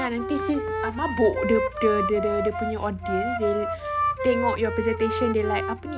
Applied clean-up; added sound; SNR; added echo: none; Wind instrument, woodwind instrument; 3 dB; none.